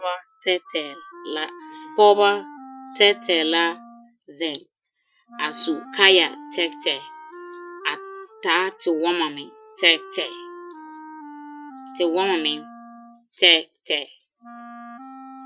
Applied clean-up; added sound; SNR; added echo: classical method Wiener filter.